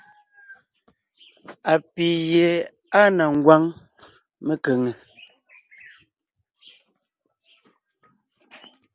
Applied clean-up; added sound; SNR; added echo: none; none; none; none.